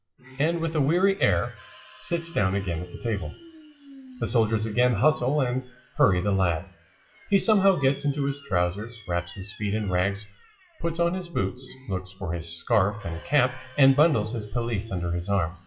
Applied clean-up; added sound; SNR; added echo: classical method WPE with log-MMSE.